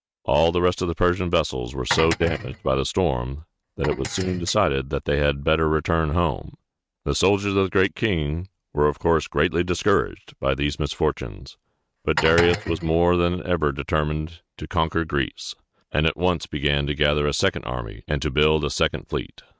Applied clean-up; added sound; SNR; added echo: neural mask model RNNoise.